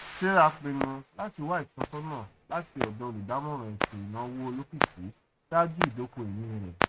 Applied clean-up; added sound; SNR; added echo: neural mask model RNNoise.